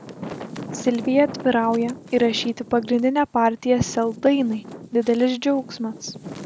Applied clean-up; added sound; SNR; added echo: none; Wind; 15 dB; none.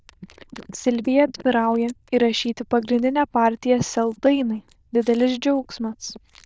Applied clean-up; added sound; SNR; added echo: neural diffusion model UNIVERSE++.